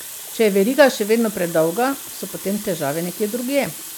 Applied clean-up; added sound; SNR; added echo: none; Water tap, faucet; 13 dB; none.